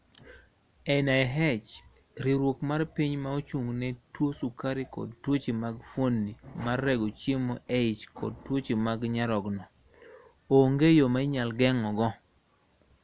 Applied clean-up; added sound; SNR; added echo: none; none; none; none.